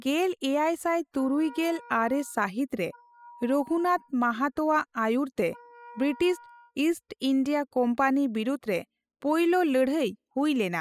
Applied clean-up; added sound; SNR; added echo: classical method spectral subtraction.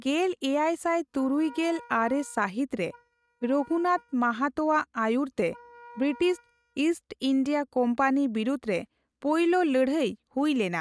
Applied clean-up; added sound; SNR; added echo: neural mask model RNNoise.